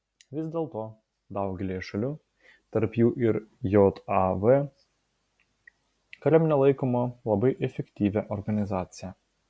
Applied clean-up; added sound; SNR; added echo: none; none; none; none.